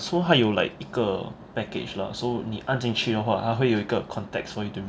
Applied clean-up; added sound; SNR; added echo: none; none; none; none.